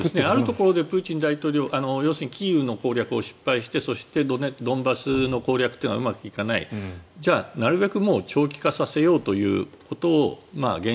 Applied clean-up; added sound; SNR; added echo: none; none; none; none.